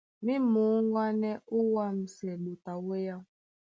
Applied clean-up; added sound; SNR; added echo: none; none; none; none.